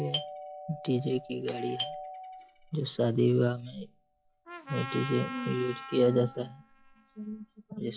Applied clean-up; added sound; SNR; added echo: classical method log-MMSE.